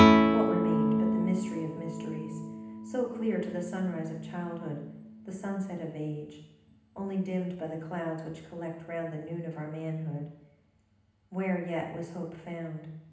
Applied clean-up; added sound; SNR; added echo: none; Guitar; -3 dB; reverberation time 0.9 s.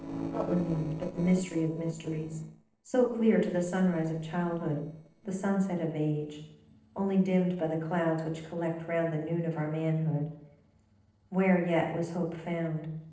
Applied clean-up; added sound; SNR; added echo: neural separator model SepFormer DNS4.